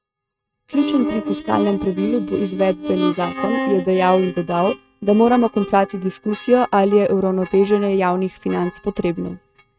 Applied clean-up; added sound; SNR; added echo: neural mask model RNNoise.